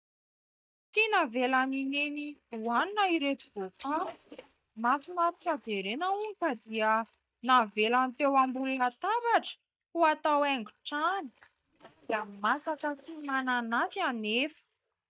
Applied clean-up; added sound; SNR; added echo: neural mask model DeepFilterNet 3.